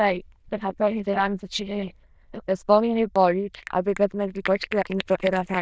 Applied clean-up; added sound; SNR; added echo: neural diffusion model UNIVERSE++.